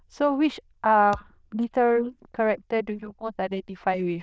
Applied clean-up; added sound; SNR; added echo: neural diffusion model UNIVERSE++.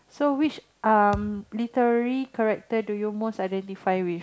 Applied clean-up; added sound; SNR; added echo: none; Thump, thud; 14 dB; none.